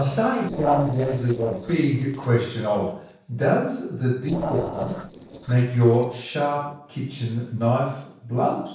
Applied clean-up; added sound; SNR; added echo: neural separator model SepFormer DNS4.